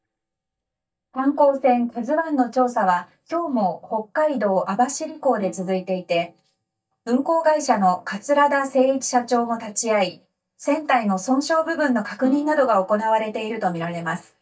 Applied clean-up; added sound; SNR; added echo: neural mask model DeepFilterNet 3.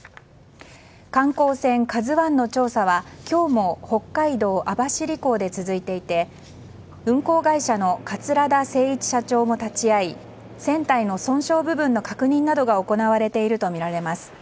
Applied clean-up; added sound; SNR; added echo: none; none; none; none.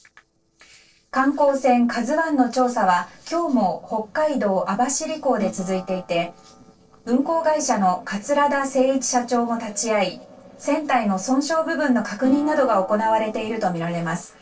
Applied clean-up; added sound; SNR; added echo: neural separator model SepFormer DNS4.